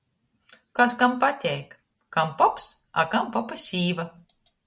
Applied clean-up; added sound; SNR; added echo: none; none; none; none.